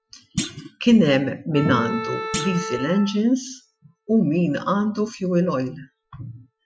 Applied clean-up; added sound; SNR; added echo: classical method Wiener filter.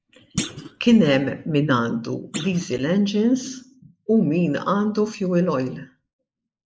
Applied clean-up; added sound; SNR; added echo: neural mask model Resemble Enhance denoiser.